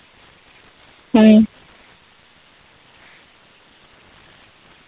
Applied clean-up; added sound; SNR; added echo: none; none; none; none.